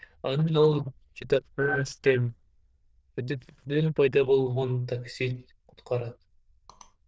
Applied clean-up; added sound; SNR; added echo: neural diffusion model UNIVERSE++.